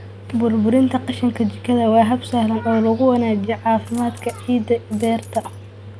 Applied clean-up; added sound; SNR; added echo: none; Coin (dropping); 18 dB; none.